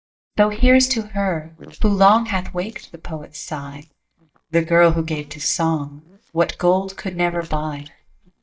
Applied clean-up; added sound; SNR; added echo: neural mask model DeepFilterNet 3.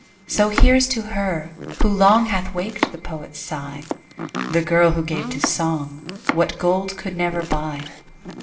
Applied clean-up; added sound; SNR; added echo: none; Domestic sounds, home sounds; 10 dB; reverberation time 0.6 s.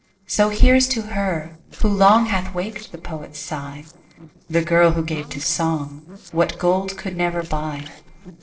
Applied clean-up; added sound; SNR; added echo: neural separator model SepFormer DNS4.